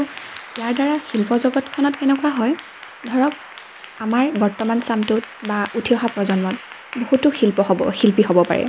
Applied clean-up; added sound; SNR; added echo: none; Applause / Clapping; 17 dB; none.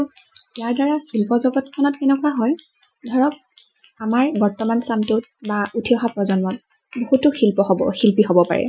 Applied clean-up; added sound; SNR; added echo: classical method Wiener filter.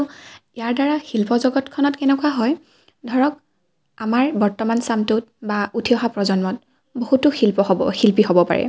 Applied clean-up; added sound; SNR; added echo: none; none; none; none.